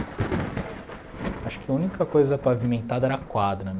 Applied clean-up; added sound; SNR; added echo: none; Thunder; 8 dB; none.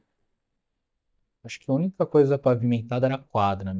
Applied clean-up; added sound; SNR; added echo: neural mask model DeepFilterNet 3.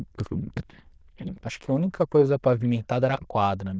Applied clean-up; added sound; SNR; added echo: neural diffusion model UNIVERSE++.